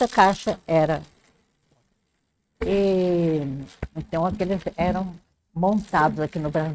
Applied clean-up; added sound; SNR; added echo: neural mask model RNNoise.